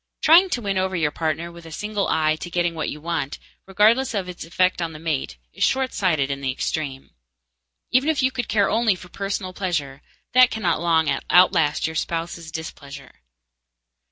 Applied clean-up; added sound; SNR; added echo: none; none; none; none.